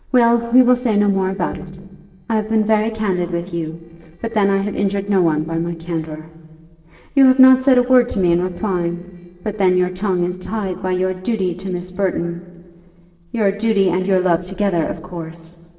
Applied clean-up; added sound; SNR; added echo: neural separator model SepFormer DNS4.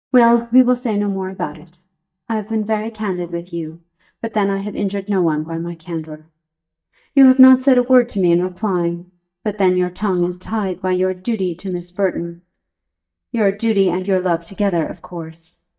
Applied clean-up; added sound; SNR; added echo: neural mask model DeepFilterNet 3.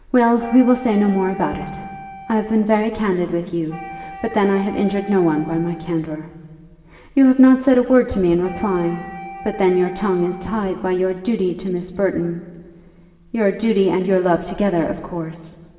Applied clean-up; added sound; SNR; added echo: none; Wind instrument, woodwind instrument; 17 dB; reverberation time 2.0 s.